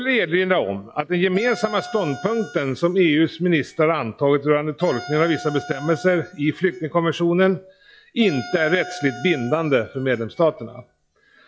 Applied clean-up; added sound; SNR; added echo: classical method log-MMSE.